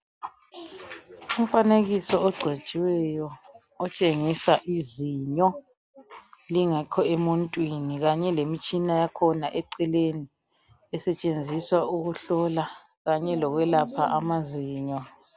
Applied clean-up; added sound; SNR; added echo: none; none; none; none.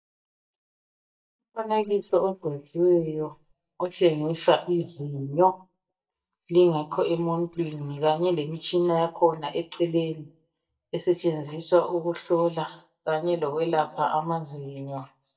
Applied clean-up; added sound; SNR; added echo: neural mask model DeepFilterNet 3.